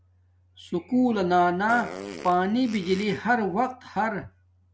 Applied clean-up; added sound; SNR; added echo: none; Fart; 16 dB; none.